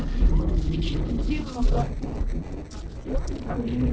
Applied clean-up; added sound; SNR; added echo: neural separator model SepFormer DNS4.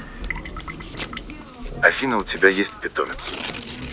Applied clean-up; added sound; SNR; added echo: none; Tearing + Trickle, dribble / Water tap, faucet; 10 dB; none.